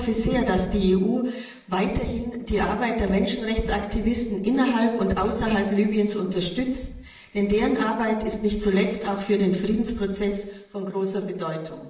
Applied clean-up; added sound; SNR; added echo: none; none; none; reverberation time 0.8 s.